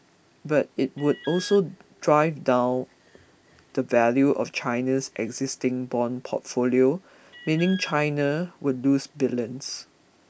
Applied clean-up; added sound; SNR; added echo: none; Alarm; 17 dB; none.